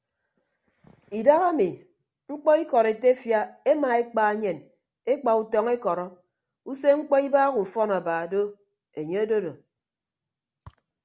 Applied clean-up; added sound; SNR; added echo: none; none; none; none.